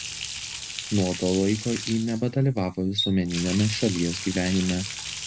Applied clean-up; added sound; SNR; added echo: none; Water tap, faucet; 8 dB; none.